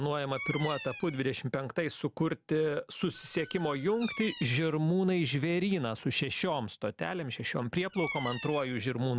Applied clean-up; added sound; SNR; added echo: none; Bird vocalization, bird call, bird song; 15 dB; none.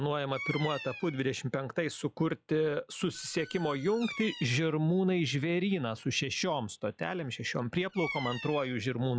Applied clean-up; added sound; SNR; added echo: classical method log-MMSE.